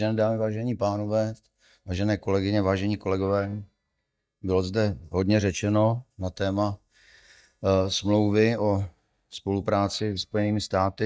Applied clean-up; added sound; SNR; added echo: neural mask model DeepFilterNet 3.